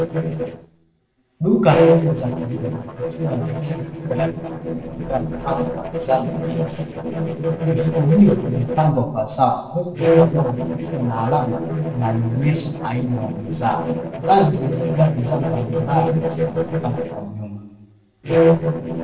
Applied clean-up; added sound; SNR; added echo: neural separator model SepFormer DNS4.